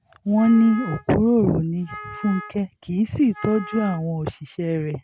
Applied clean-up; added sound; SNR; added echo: none; Wind instrument, woodwind instrument; 17 dB; none.